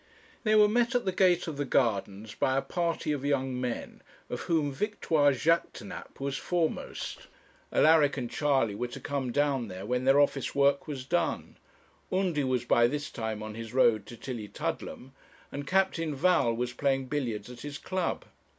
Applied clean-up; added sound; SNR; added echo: none; none; none; none.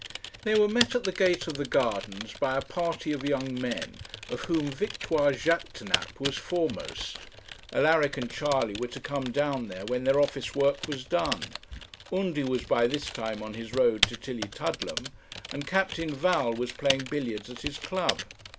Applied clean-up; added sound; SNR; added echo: none; Typing; 9 dB; none.